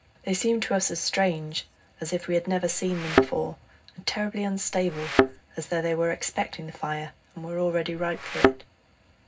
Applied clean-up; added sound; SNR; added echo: none; Thump, thud; -3 dB; reverberation time 0.4 s.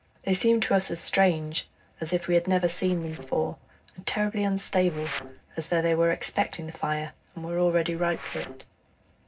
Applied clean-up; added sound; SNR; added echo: neural separator model SepFormer DNS4.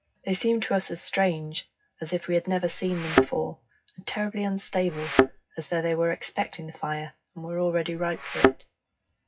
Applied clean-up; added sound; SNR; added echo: classical method WPE with log-MMSE.